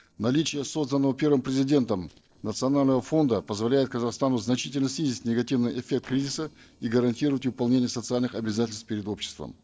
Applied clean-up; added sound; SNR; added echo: neural separator model SepFormer DNS4.